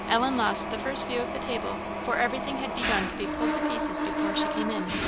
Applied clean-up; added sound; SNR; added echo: none; Mechanisms; 0 dB; none.